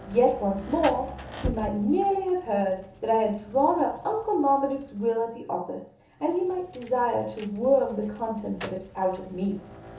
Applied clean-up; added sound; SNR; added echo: none; Rain; 16 dB; reverberation time 1.2 s.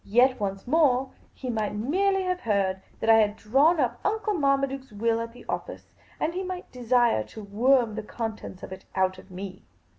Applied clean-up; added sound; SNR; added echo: none; none; none; none.